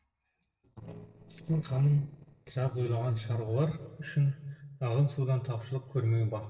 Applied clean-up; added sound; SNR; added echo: neural separator model SepFormer DNS4.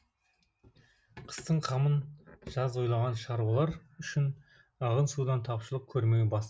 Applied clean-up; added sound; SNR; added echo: none; none; none; none.